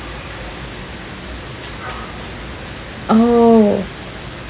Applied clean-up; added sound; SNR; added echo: none; none; none; none.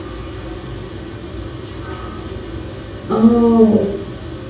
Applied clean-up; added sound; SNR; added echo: none; none; none; reverberation time 0.6 s.